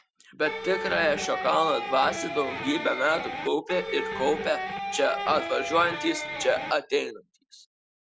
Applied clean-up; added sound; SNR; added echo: none; Electric guitar; 6 dB; none.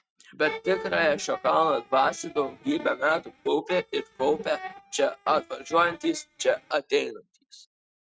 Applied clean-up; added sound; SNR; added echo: neural mask model RNNoise.